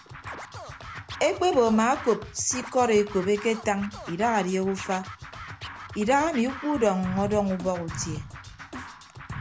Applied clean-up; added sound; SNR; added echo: none; Scratching (performance technique); 13 dB; none.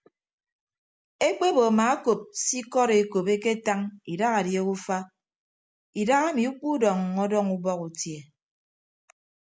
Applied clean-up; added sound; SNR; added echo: none; none; none; none.